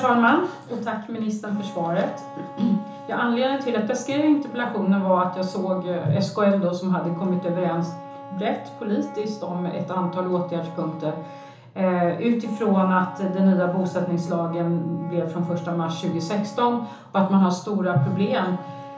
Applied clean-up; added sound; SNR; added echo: none; Wind instrument, woodwind instrument; 17 dB; reverberation time 1.2 s.